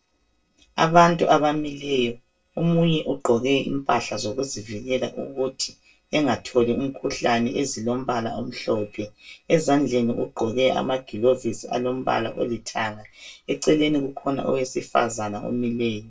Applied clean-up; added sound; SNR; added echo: neural separator model SepFormer DNS4.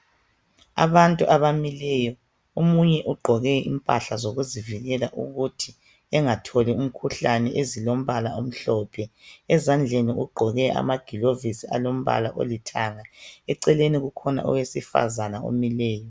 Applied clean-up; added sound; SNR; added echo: none; none; none; none.